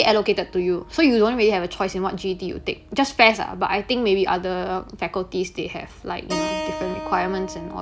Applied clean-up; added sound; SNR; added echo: none; Keyboard (musical); 14 dB; none.